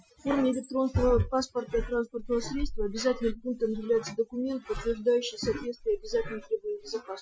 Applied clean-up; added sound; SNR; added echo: classical method Wiener filter.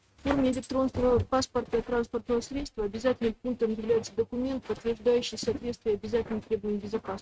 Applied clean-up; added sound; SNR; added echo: neural mask model RNNoise.